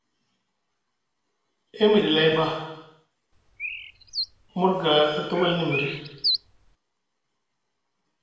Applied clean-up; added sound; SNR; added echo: none; Bird; 6 dB; reverberation time 1.0 s.